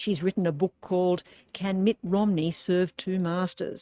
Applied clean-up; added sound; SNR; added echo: neural mask model RNNoise.